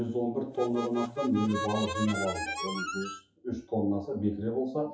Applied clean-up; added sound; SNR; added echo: classical method WPE with log-MMSE.